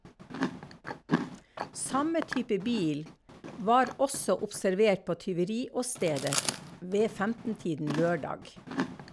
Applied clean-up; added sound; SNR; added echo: none; Chewing, mastication; 8 dB; none.